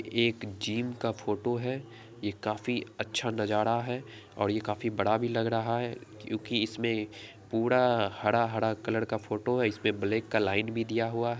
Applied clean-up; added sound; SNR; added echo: none; none; none; none.